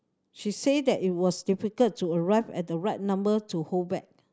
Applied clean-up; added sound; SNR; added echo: none; none; none; none.